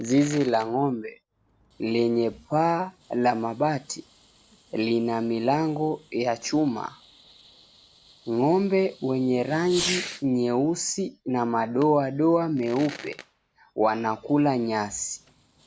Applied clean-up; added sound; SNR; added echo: none; Fireworks; 17 dB; none.